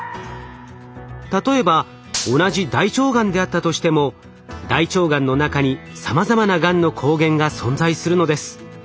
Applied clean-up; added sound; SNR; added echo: none; Gunshot, gunfire; 12 dB; none.